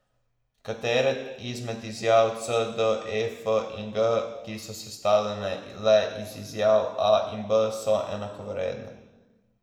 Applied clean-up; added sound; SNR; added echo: none; none; none; reverberation time 1.1 s.